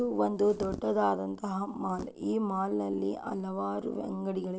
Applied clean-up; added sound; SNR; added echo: none; none; none; none.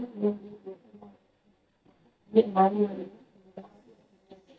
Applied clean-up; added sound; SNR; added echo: neural mask model DeepFilterNet 3.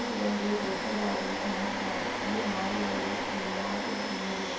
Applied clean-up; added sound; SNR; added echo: none; Domestic sounds, home sounds; -1 dB; reverberation time 0.6 s.